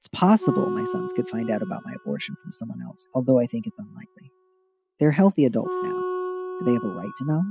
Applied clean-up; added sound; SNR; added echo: classical method spectral subtraction.